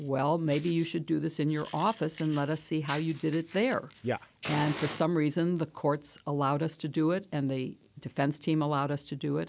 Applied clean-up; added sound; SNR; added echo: none; Fire; 17 dB; none.